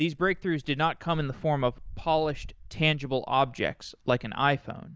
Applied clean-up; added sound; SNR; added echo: neural mask model DeepFilterNet 3.